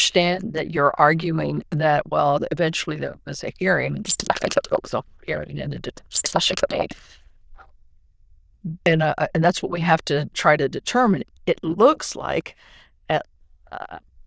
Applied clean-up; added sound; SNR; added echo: neural diffusion model UNIVERSE++.